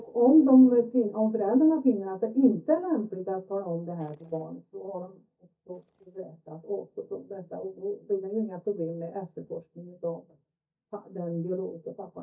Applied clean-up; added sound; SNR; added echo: neural mask model DeepFilterNet 3.